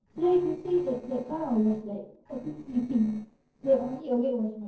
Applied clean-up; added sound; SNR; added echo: neural separator model SepFormer DNS4.